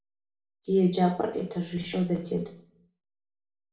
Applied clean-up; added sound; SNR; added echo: none; none; none; reverberation time 0.5 s.